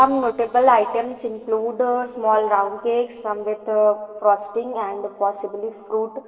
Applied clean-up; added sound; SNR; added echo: neural separator model SepFormer DNS4.